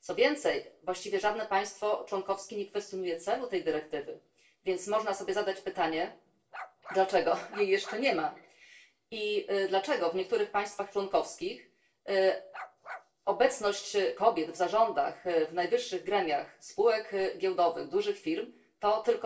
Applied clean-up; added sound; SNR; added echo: neural separator model SepFormer DNS4.